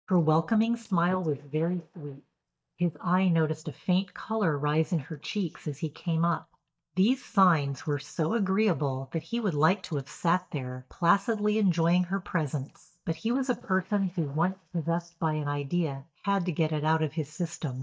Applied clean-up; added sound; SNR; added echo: neural mask model DeepFilterNet 3.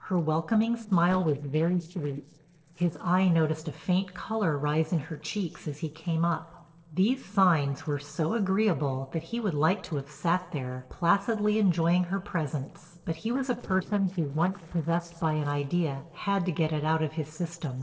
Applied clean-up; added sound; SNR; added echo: neural separator model SepFormer DNS4.